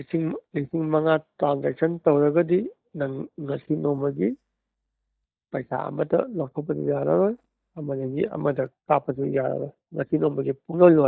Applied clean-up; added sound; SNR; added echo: neural mask model DeepFilterNet 3.